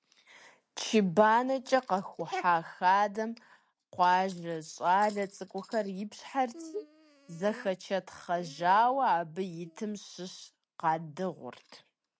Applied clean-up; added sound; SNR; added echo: none; none; none; none.